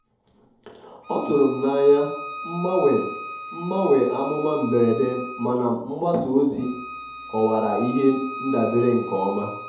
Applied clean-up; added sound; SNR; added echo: none; Bowed string instrument; 13 dB; reverberation time 2.1 s.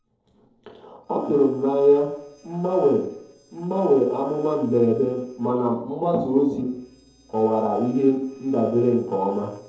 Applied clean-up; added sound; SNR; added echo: neural separator model SepFormer DNS4.